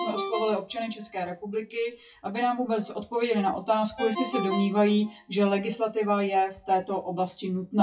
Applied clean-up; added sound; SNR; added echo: classical method WPE with log-MMSE.